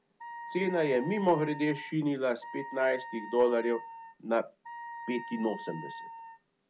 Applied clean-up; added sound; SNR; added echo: none; Wind instrument, woodwind instrument; 12 dB; none.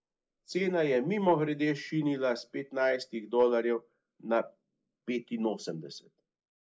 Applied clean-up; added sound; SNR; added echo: neural mask model Resemble Enhance denoiser.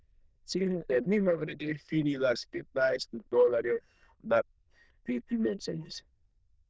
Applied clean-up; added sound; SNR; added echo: neural diffusion model UNIVERSE++.